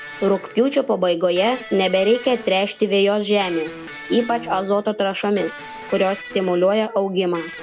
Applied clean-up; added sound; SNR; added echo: none; Electric guitar; 17 dB; none.